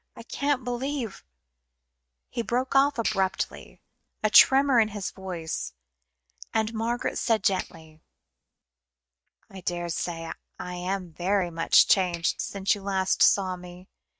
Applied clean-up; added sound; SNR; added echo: neural mask model RNNoise.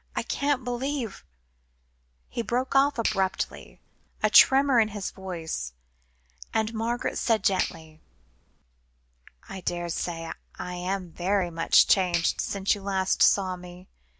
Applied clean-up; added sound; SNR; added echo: none; Finger snapping; 15 dB; none.